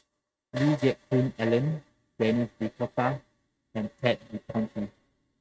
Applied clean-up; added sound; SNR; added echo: neural mask model RNNoise.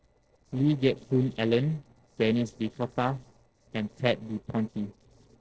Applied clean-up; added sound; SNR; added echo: neural separator model SepFormer DNS4.